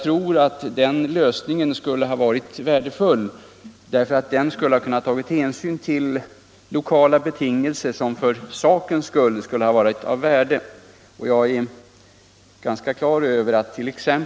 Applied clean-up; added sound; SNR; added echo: none; none; none; none.